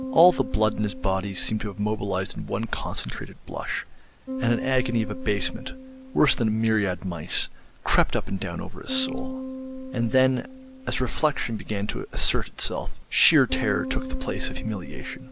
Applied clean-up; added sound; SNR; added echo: none; Bass guitar; 13 dB; none.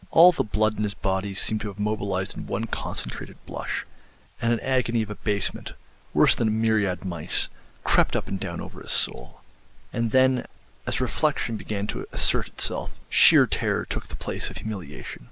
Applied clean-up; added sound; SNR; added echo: neural mask model Resemble Enhance denoiser.